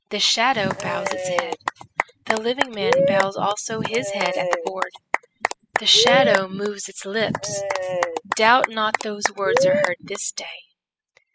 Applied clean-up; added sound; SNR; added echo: classical method spectral subtraction.